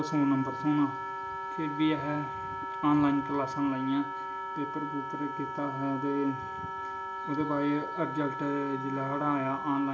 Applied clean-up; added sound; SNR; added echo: none; Wind instrument, woodwind instrument; 5 dB; reverberation time 1.2 s.